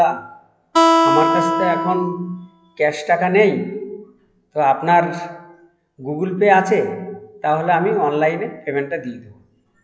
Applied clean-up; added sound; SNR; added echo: classical method log-MMSE.